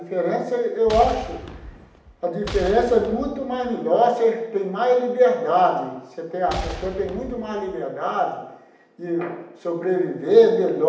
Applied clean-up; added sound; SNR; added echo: none; Boom; 12 dB; reverberation time 0.8 s.